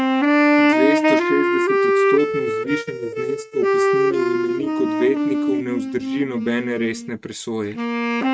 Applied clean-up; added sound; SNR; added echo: neural mask model RNNoise.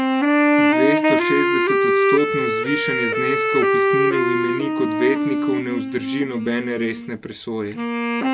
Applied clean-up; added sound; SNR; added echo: none; Wind instrument, woodwind instrument; -5 dB; none.